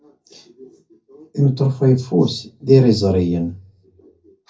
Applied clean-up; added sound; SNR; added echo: none; none; none; reverberation time 0.3 s.